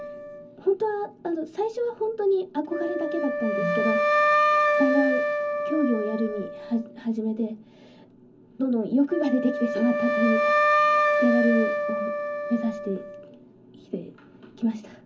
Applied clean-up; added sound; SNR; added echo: none; Wind instrument, woodwind instrument; -1 dB; reverberation time 0.4 s.